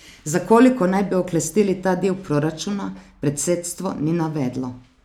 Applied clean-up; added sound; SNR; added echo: none; none; none; none.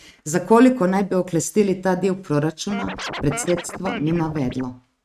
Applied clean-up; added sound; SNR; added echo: neural mask model RNNoise.